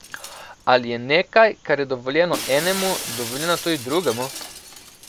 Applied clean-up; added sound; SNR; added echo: none; Shatter; 12 dB; none.